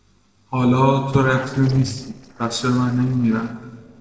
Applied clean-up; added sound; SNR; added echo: neural separator model SepFormer DNS4.